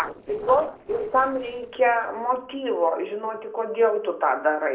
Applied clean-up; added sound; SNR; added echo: neural separator model SepFormer DNS4.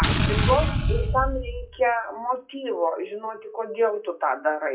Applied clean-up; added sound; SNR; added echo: classical method WPE with log-MMSE.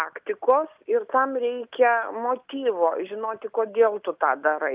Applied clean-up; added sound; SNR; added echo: none; none; none; none.